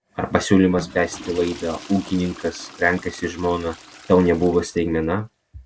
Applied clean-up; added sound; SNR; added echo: none; Toilet flush / Water; 19 dB; none.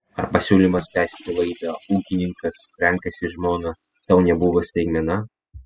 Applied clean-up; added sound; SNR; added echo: classical method spectral subtraction.